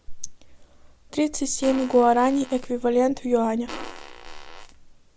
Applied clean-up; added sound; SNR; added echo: none; Fart; 16 dB; none.